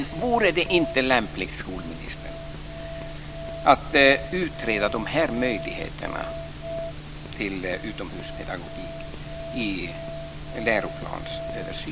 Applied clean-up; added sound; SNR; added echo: none; Musical instrument; 12 dB; none.